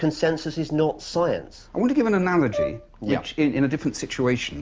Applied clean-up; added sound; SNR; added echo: none; Brass instrument; 9 dB; none.